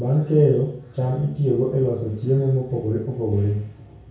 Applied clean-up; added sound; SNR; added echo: none; none; none; reverberation time 0.6 s.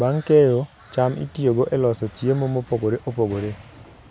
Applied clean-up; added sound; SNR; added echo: none; none; none; none.